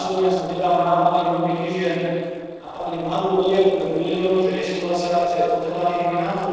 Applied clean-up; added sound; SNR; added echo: neural separator model SepFormer DNS4.